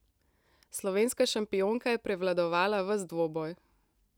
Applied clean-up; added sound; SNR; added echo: none; none; none; none.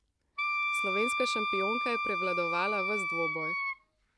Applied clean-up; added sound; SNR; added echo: none; Wind instrument, woodwind instrument; -3 dB; none.